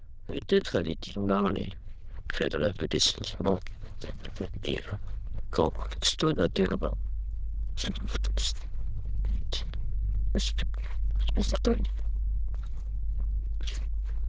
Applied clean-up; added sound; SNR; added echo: neural diffusion model UNIVERSE++.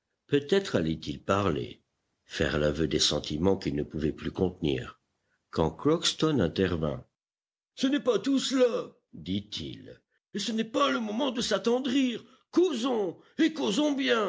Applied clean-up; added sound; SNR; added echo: none; none; none; none.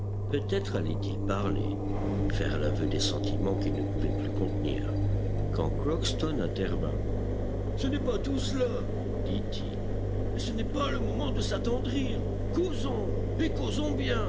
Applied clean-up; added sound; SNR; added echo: none; Engine; -5 dB; none.